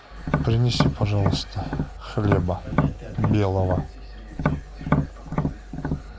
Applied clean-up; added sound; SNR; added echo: none; Tap; 0 dB; none.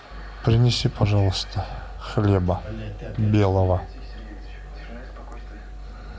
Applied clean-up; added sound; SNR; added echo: none; none; none; none.